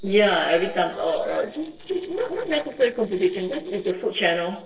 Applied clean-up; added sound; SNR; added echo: neural separator model SepFormer DNS4.